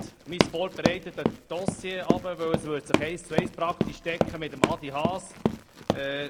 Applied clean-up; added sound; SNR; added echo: none; Run; -3 dB; none.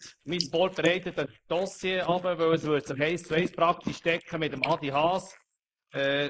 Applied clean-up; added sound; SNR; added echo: neural mask model Resemble Enhance denoiser.